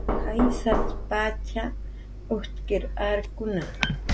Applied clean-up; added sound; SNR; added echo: none; Knock; 0 dB; none.